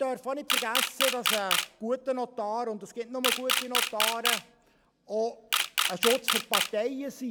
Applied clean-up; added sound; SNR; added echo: none; Camera; -2 dB; none.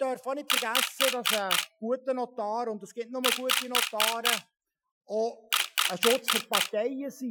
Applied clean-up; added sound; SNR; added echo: classical method Wiener filter.